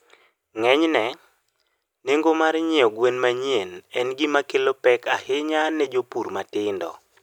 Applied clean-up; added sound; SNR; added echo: none; none; none; none.